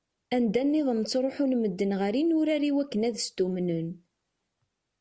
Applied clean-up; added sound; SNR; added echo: none; none; none; none.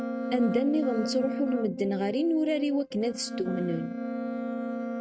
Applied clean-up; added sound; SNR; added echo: neural mask model RNNoise.